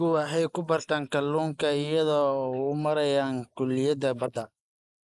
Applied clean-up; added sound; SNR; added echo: neural mask model Resemble Enhance denoiser.